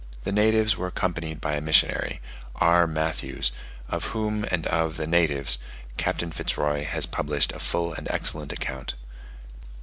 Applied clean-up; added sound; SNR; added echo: none; none; none; none.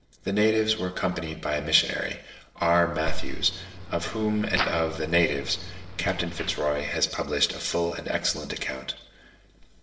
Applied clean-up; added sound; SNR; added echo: neural separator model SepFormer DNS4.